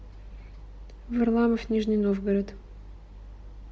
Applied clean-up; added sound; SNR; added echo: none; none; none; none.